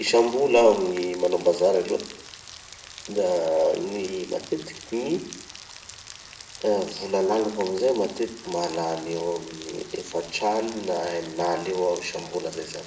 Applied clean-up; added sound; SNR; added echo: none; Rain; 17 dB; reverberation time 0.6 s.